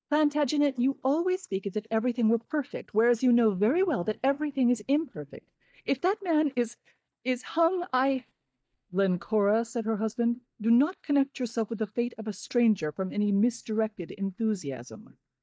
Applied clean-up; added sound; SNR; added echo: neural mask model DeepFilterNet 3.